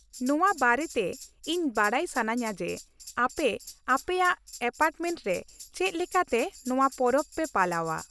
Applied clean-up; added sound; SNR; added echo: none; Tambourine; 13 dB; none.